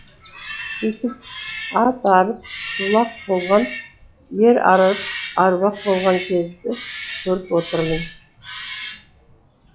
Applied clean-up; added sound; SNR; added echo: classical method log-MMSE.